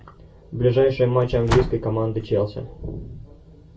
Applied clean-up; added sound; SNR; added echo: none; Slam; 8 dB; reverberation time 0.2 s.